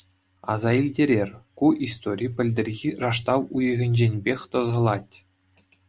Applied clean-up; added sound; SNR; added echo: none; none; none; none.